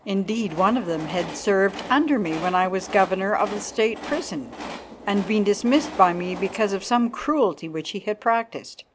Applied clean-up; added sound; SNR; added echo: none; Train; 15 dB; none.